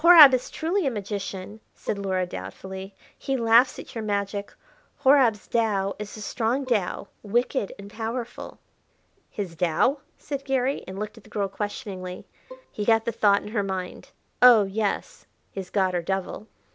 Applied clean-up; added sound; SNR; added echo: none; Bowed string instrument; 20 dB; none.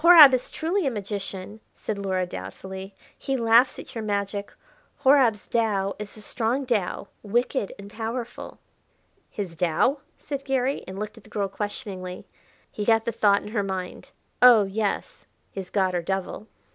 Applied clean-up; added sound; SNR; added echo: none; none; none; none.